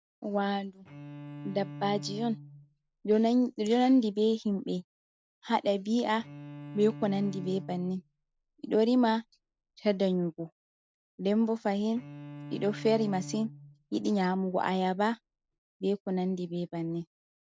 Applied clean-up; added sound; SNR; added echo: none; Bowed string instrument; 16 dB; none.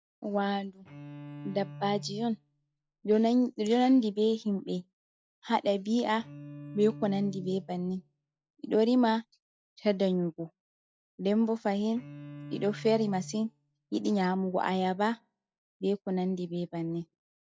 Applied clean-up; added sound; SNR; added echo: classical method log-MMSE.